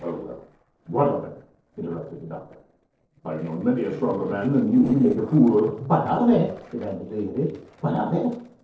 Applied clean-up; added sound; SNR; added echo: neural separator model SepFormer DNS4.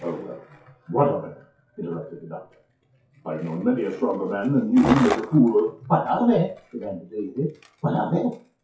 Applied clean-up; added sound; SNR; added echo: classical method WPE with log-MMSE.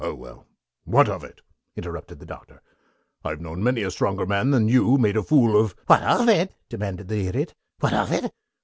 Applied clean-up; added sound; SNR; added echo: none; none; none; none.